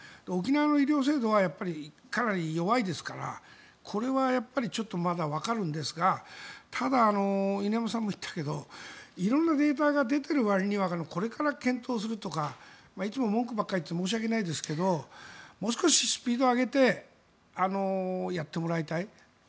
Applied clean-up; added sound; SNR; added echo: none; none; none; none.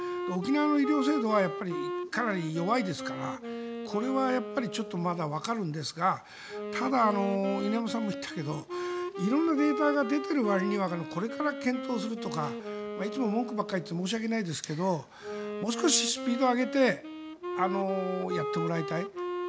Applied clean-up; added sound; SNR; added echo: none; Wind instrument, woodwind instrument; 7 dB; none.